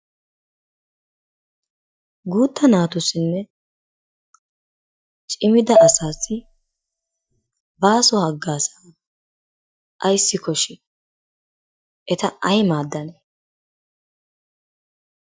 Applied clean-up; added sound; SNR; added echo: neural mask model DeepFilterNet 3.